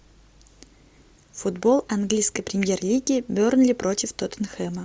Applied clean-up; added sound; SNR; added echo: none; none; none; none.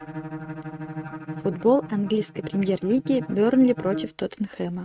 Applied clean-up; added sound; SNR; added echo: neural mask model RNNoise.